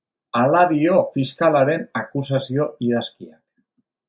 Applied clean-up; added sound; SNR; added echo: none; none; none; none.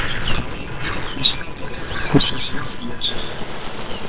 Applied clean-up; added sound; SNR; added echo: neural separator model SepFormer WHAMR!.